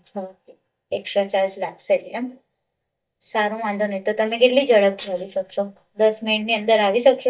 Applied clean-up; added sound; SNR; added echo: neural mask model DeepFilterNet 3.